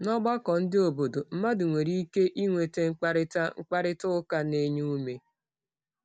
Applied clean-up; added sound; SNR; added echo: none; none; none; none.